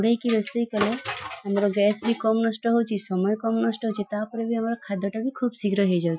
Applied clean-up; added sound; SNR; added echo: classical method Wiener filter.